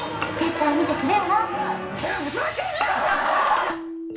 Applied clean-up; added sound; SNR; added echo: none; Bowed string instrument; 16 dB; reverberation time 0.5 s.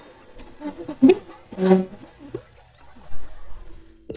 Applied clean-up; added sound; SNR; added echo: neural mask model DeepFilterNet 3.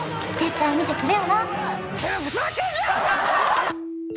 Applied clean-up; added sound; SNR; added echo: none; none; none; none.